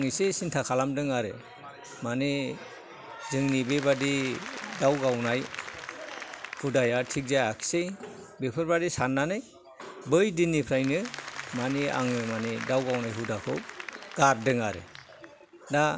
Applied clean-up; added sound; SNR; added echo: none; Applause; 15 dB; none.